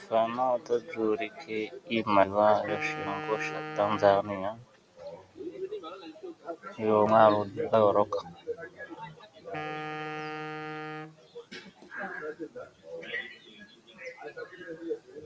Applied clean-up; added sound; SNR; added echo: none; Wind instrument, woodwind instrument; 10 dB; none.